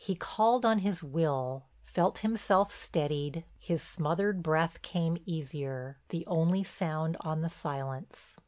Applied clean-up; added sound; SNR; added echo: none; none; none; none.